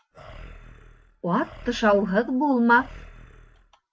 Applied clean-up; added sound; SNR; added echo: none; Animal; 20 dB; none.